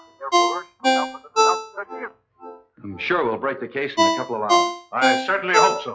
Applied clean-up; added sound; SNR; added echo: classical method log-MMSE.